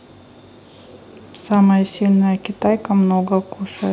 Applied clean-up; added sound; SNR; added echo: none; none; none; none.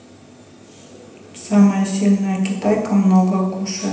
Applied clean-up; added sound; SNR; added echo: none; none; none; reverberation time 0.9 s.